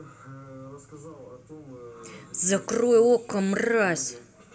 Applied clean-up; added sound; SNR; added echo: none; none; none; reverberation time 0.3 s.